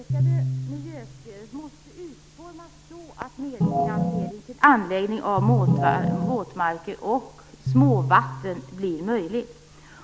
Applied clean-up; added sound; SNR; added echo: none; Organ + Piano; -1 dB; none.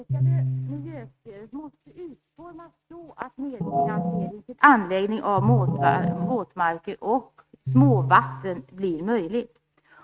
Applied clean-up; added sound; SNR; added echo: neural mask model RNNoise.